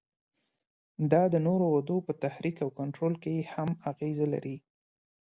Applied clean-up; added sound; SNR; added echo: none; none; none; none.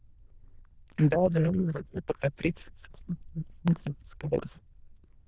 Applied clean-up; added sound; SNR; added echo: neural diffusion model UNIVERSE++.